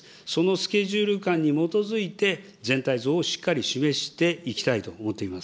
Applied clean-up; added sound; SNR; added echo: none; none; none; none.